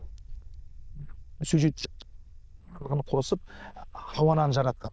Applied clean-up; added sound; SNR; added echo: neural diffusion model UNIVERSE++.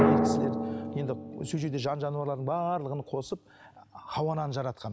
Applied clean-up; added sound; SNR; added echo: none; Drum; -1 dB; none.